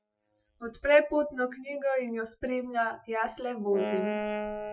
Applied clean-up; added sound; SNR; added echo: classical method Wiener filter.